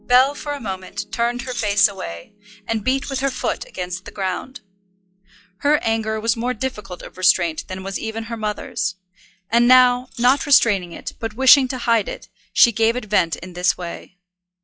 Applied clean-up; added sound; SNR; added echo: classical method log-MMSE.